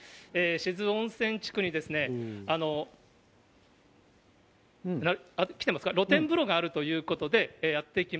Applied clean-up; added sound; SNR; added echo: none; none; none; none.